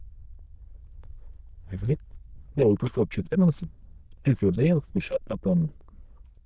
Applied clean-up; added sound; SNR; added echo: neural diffusion model UNIVERSE++.